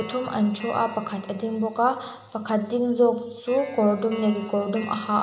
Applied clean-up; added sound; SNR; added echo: none; Guitar; 19 dB; none.